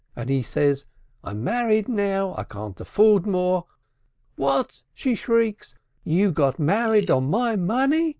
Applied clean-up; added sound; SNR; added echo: neural mask model Resemble Enhance denoiser.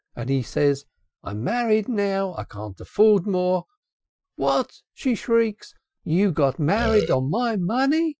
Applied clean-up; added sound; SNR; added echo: classical method Wiener filter.